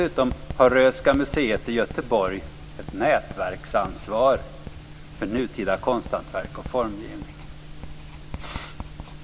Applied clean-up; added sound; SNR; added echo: none; Writing; 14 dB; none.